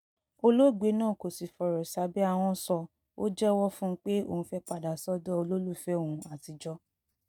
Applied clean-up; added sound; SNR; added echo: neural mask model RNNoise.